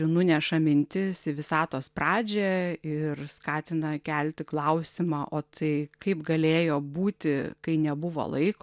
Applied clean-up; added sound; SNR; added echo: none; none; none; none.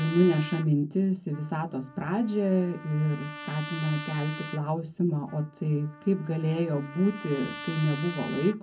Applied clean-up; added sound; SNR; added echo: none; Trumpet; 15 dB; reverberation time 0.3 s.